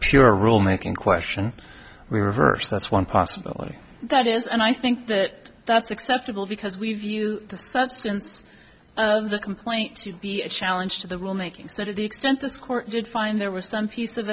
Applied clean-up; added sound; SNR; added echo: none; none; none; none.